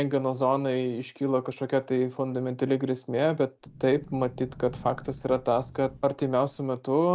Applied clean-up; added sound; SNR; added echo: none; Sliding door; 19 dB; none.